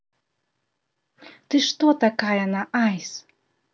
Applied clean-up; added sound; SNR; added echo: none; none; none; none.